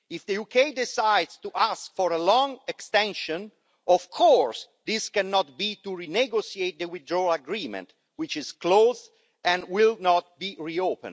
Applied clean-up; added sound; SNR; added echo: none; none; none; none.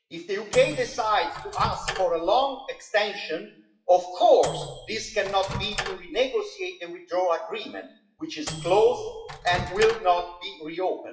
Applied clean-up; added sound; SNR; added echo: classical method WPE with log-MMSE.